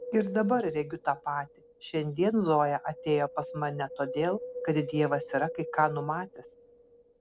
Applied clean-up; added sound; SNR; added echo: none; Wind; 11 dB; none.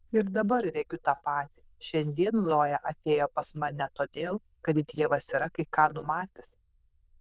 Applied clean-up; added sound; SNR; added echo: neural diffusion model UNIVERSE++.